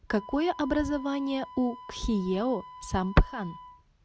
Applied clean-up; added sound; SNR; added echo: none; Wind instrument, woodwind instrument; 17 dB; none.